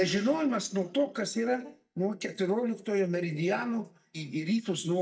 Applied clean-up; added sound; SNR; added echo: neural mask model DeepFilterNet 3.